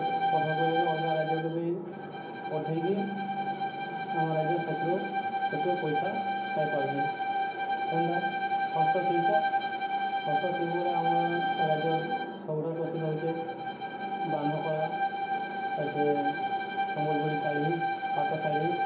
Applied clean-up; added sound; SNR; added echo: none; Bowed string instrument; -2 dB; reverberation time 0.4 s.